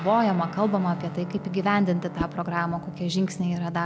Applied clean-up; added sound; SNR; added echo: none; Whoosh, swoosh, swish + Guitar; 13 dB; none.